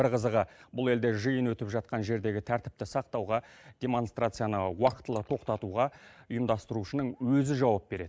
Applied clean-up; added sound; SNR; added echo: neural mask model Resemble Enhance denoiser.